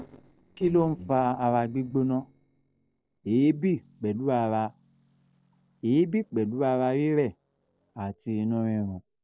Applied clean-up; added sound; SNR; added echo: neural separator model SepFormer DNS4.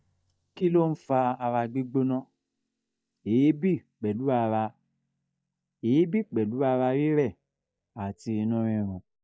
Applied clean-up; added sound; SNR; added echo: neural mask model DeepFilterNet 3.